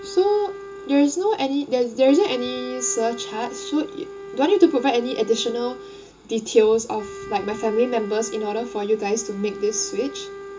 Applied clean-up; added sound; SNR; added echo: none; Wind instrument, woodwind instrument; 14 dB; reverberation time 0.2 s.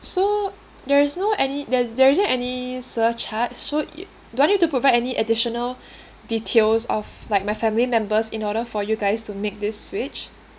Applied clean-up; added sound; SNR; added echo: none; none; none; none.